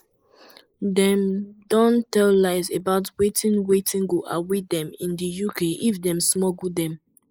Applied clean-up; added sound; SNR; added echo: neural mask model Resemble Enhance denoiser.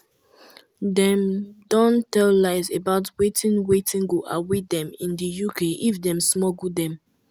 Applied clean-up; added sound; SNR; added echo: none; none; none; none.